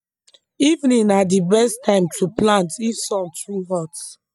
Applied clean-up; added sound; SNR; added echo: neural mask model DeepFilterNet 3.